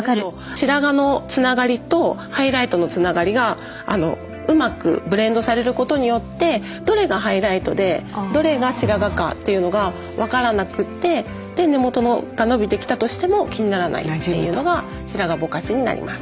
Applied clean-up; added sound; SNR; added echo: none; none; none; none.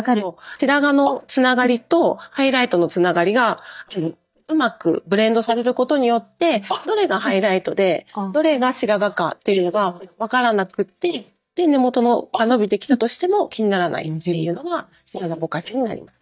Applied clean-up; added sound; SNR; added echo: neural mask model DeepFilterNet 3.